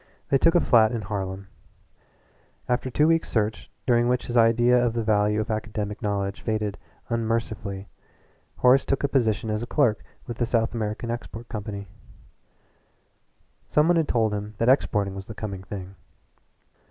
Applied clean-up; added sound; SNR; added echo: none; none; none; none.